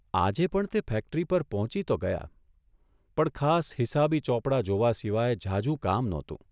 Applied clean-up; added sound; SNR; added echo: none; none; none; none.